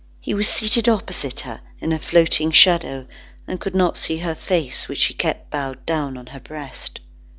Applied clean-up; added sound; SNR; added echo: none; none; none; none.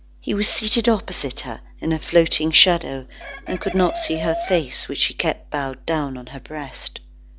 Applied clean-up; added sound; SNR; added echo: none; Chicken, rooster; 9 dB; none.